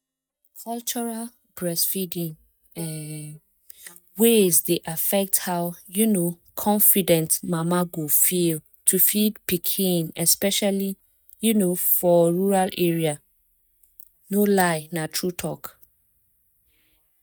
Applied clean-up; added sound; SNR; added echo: neural mask model DeepFilterNet 3.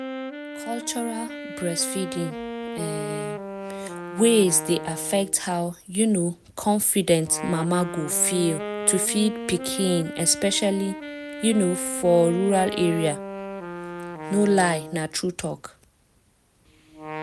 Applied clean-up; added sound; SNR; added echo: none; Wind instrument, woodwind instrument; 10 dB; none.